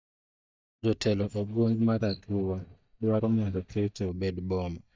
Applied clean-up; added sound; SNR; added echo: neural mask model DeepFilterNet 3.